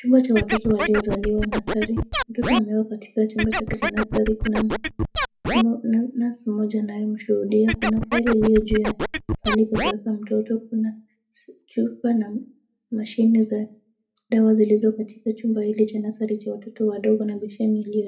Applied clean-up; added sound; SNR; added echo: none; Scratching (performance technique); 3 dB; reverberation time 0.3 s.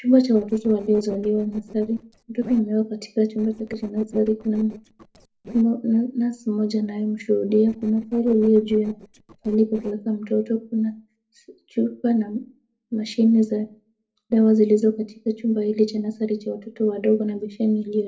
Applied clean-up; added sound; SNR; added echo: neural separator model SepFormer DNS4.